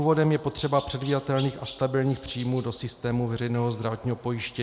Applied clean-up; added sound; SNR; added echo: none; Chirp, tweet; 16 dB; none.